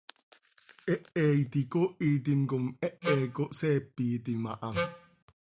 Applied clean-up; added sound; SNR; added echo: none; Wind instrument, woodwind instrument; 4 dB; none.